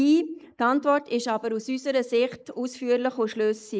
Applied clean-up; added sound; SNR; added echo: neural mask model Resemble Enhance denoiser.